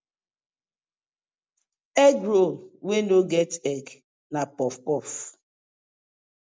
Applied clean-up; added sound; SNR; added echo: none; none; none; none.